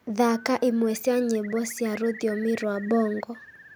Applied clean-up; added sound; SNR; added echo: none; Bird; 20 dB; none.